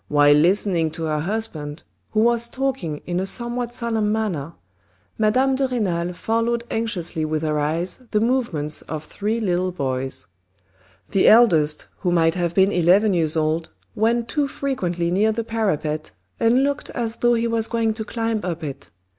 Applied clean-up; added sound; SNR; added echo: none; none; none; none.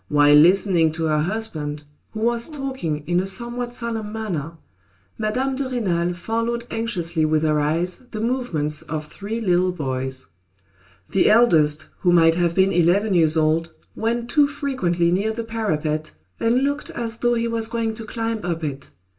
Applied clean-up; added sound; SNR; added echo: none; Brass instrument; 18 dB; reverberation time 0.2 s.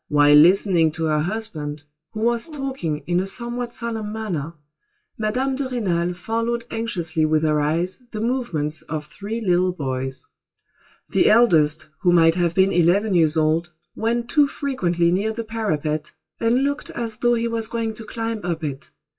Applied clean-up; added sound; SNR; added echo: classical method WPE with log-MMSE.